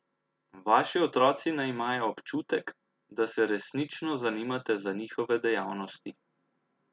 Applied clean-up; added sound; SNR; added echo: none; none; none; none.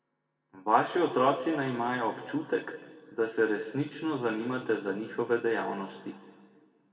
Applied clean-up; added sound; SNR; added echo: none; none; none; reverberation time 1.5 s.